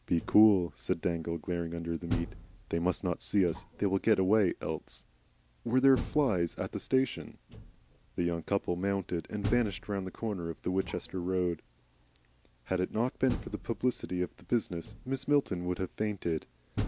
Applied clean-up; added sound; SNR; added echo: none; Door; 13 dB; none.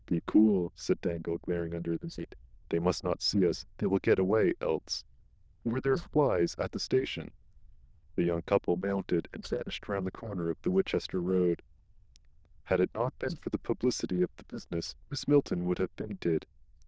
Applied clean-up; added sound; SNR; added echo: neural diffusion model UNIVERSE++.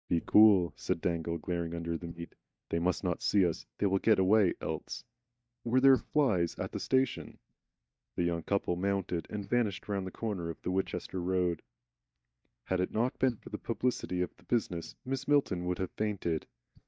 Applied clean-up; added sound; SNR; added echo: neural mask model DeepFilterNet 3.